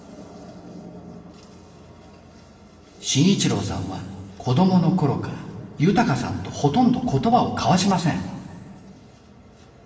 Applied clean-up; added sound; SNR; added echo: none; none; none; reverberation time 2.0 s.